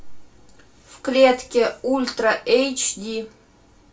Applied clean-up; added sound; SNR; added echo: none; none; none; reverberation time 0.2 s.